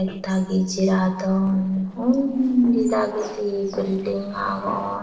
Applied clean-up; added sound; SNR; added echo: neural separator model SepFormer DNS4.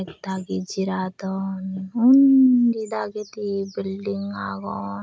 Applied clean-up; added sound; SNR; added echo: none; none; none; none.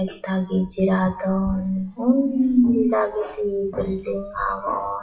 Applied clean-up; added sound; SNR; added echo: classical method WPE with log-MMSE.